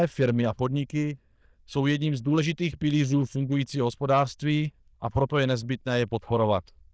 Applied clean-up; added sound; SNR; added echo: neural diffusion model UNIVERSE++.